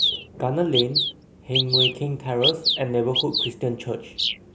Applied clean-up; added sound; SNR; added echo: none; Bird vocalization, bird call, bird song; 0 dB; none.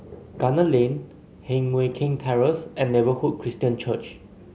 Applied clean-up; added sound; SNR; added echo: none; none; none; none.